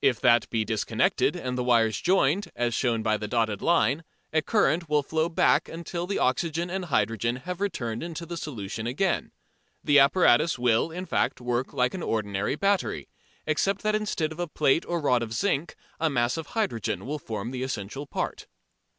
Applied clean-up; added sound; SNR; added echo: none; none; none; none.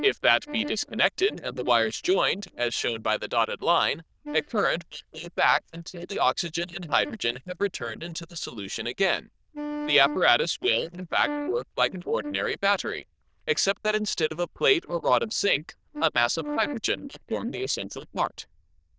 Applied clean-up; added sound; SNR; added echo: neural diffusion model UNIVERSE++.